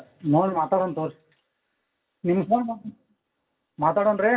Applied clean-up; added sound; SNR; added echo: none; none; none; reverberation time 0.2 s.